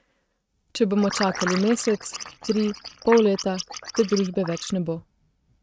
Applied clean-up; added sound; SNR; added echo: neural mask model RNNoise.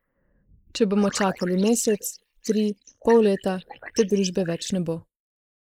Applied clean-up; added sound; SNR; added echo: neural mask model Resemble Enhance denoiser.